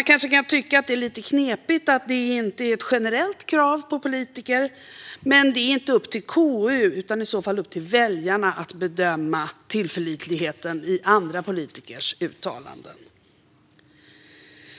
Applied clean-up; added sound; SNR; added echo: none; none; none; none.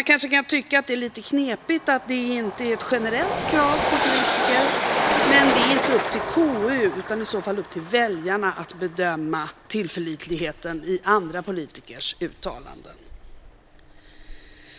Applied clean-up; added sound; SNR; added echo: none; Train; 3 dB; none.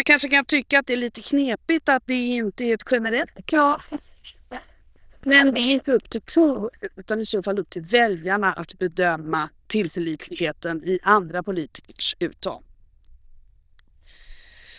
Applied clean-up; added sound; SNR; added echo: neural diffusion model UNIVERSE++.